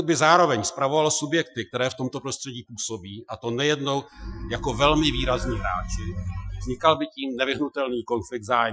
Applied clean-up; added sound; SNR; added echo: classical method Wiener filter.